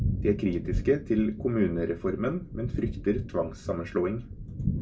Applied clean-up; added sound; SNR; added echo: none; Thunder; 5 dB; reverberation time 0.2 s.